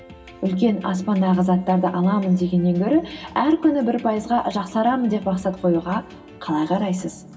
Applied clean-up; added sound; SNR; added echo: none; none; none; reverberation time 2.2 s.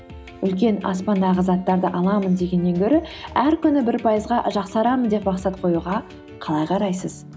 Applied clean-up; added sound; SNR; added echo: none; none; none; none.